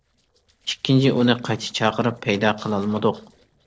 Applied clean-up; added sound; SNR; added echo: neural separator model SepFormer DNS4.